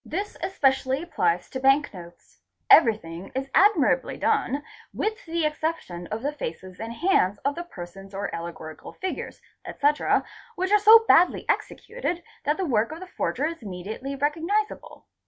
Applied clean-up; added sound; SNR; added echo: none; none; none; none.